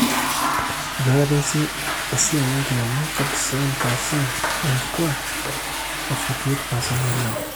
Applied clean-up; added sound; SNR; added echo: none; Toilet flush / Water; 1 dB; none.